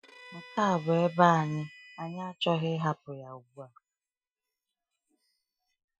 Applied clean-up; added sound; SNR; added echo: classical method Wiener filter.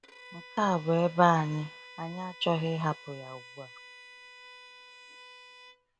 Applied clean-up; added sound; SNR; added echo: none; Bowed string instrument; 19 dB; none.